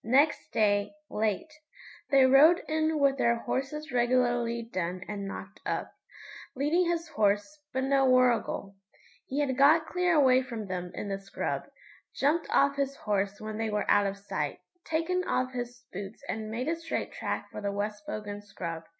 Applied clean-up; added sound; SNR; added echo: none; none; none; none.